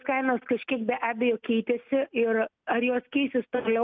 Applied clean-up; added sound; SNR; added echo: none; none; none; none.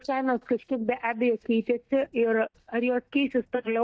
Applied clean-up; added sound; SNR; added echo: neural mask model DeepFilterNet 3.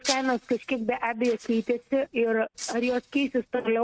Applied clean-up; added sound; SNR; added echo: neural mask model RNNoise.